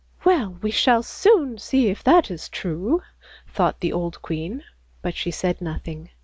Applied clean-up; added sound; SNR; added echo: none; none; none; none.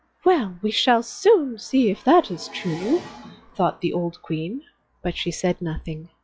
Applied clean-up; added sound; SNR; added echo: classical method log-MMSE.